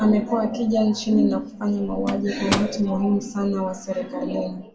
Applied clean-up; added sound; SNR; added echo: none; Microwave oven; 11 dB; reverberation time 0.3 s.